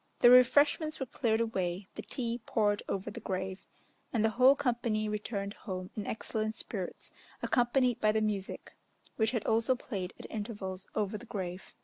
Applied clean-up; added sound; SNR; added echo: none; none; none; none.